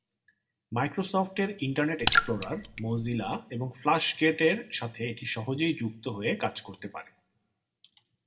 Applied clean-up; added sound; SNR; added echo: none; Raindrop / Splash, splatter; 0 dB; reverberation time 0.5 s.